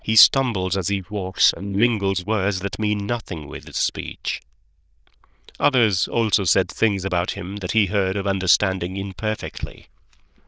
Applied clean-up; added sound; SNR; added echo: neural diffusion model UNIVERSE++.